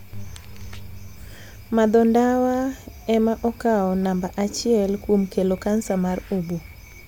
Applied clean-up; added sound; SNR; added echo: none; none; none; none.